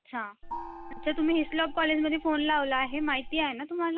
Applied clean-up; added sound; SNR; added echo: none; Gong; 11 dB; none.